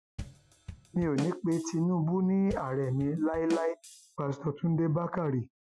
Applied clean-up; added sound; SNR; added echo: classical method Wiener filter.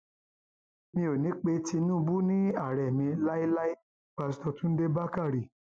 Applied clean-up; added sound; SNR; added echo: none; none; none; none.